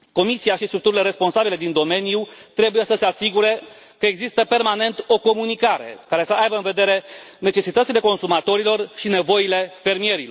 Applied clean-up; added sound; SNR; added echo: none; none; none; none.